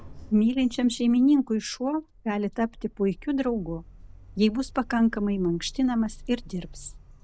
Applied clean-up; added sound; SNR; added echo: none; Sliding door; 19 dB; none.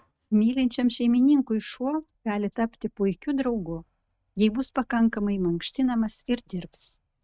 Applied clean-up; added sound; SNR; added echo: neural mask model RNNoise.